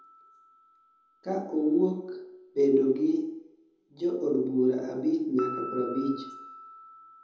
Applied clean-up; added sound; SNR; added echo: none; Piano; 17 dB; reverberation time 0.8 s.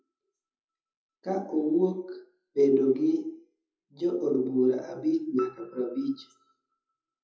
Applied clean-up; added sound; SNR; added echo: classical method WPE with log-MMSE.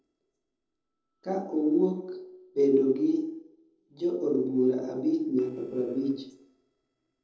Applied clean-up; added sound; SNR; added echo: neural separator model SepFormer DNS4.